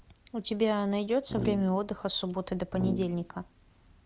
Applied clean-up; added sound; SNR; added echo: none; Brass instrument; 7 dB; none.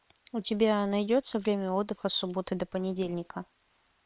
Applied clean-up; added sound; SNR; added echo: neural separator model SepFormer WHAM!.